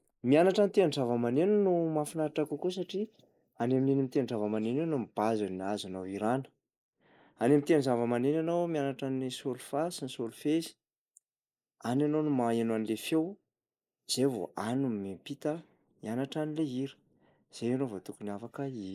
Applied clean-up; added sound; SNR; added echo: neural mask model Resemble Enhance denoiser.